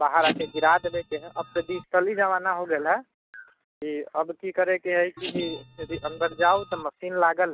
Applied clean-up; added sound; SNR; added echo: neural mask model RNNoise.